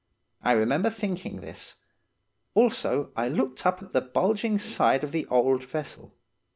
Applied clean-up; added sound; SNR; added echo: none; none; none; none.